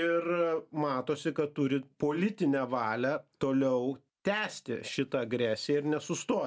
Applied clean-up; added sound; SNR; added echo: none; none; none; none.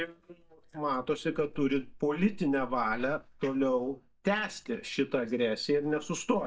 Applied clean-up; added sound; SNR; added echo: neural mask model DeepFilterNet 3.